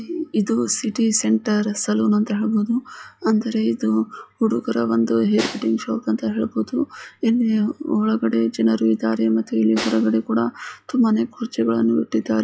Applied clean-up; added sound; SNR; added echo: classical method log-MMSE.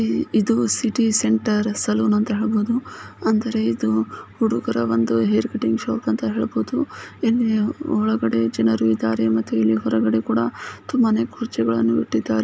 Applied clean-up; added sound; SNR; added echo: none; none; none; none.